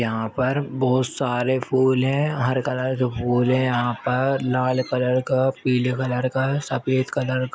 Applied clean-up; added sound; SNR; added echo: none; none; none; none.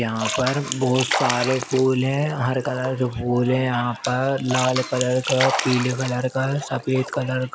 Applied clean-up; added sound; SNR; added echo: none; Splash, splatter; 8 dB; none.